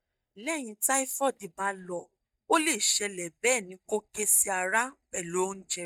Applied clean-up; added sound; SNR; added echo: neural mask model DeepFilterNet 3.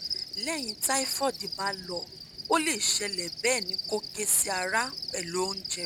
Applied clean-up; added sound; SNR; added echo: none; Cricket; 7 dB; none.